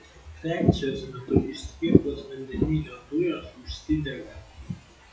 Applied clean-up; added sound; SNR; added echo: classical method WPE with log-MMSE.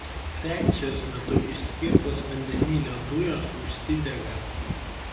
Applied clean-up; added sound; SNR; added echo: none; Fireworks / Ocean; -2 dB; reverberation time 0.9 s.